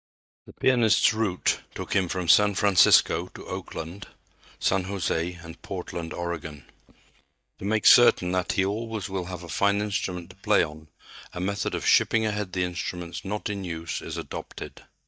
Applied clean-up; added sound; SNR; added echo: neural mask model DeepFilterNet 3.